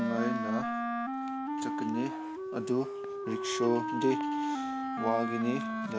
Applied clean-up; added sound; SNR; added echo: none; Wind instrument, woodwind instrument; 0 dB; none.